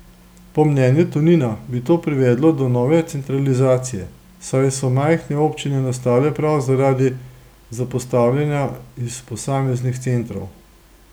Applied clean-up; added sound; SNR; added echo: none; none; none; none.